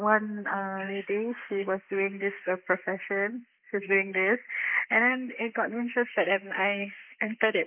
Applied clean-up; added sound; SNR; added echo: neural mask model Resemble Enhance denoiser.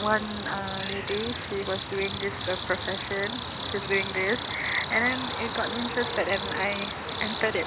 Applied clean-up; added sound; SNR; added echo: none; Cricket; 3 dB; none.